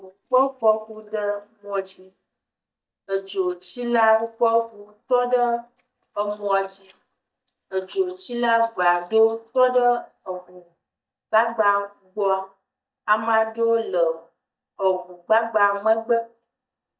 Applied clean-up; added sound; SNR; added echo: neural mask model DeepFilterNet 3.